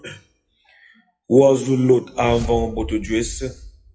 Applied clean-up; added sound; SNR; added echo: classical method WPE with log-MMSE.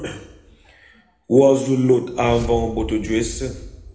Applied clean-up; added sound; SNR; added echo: none; Whoosh, swoosh, swish; 14 dB; reverberation time 0.9 s.